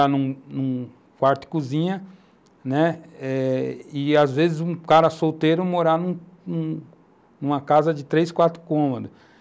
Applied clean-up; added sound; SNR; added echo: none; none; none; none.